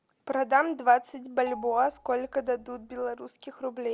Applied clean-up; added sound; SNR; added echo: none; Marimba, xylophone; 18 dB; none.